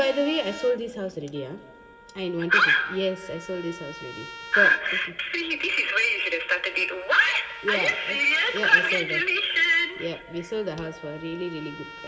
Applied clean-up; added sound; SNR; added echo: none; Trumpet; 18 dB; reverberation time 2.4 s.